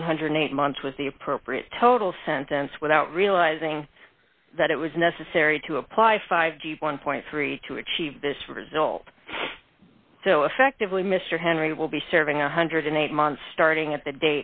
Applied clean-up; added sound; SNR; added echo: none; none; none; none.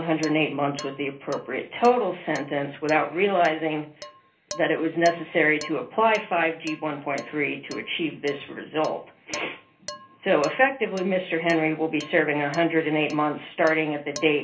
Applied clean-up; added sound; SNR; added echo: none; Dishes, pots, and pans; 19 dB; reverberation time 0.3 s.